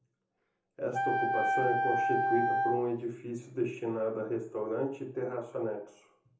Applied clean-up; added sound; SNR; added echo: none; Wind instrument, woodwind instrument; -3 dB; reverberation time 0.6 s.